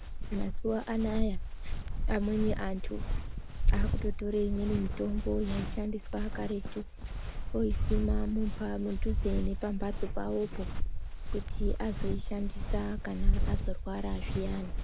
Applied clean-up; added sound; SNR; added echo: none; Walk, footsteps; -4 dB; none.